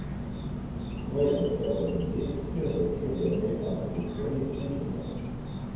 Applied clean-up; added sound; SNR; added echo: none; Insect; 4 dB; reverberation time 1.2 s.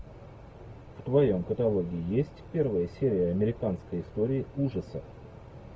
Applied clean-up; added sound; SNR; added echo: none; none; none; none.